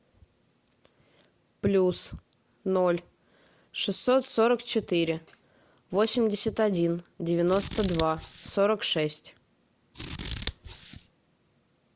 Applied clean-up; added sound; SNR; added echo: none; Scissors; 7 dB; none.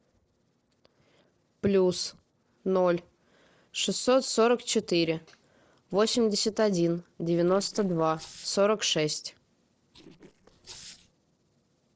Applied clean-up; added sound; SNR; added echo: neural separator model SepFormer DNS4.